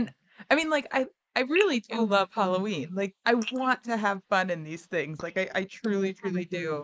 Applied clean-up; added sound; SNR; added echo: neural mask model Resemble Enhance denoiser.